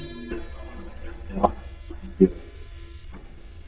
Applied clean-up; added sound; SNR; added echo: neural mask model DeepFilterNet 3.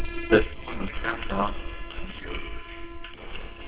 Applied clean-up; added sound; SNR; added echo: neural separator model SepFormer WHAMR!.